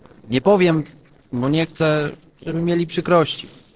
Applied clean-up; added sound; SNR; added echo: neural separator model SepFormer DNS4.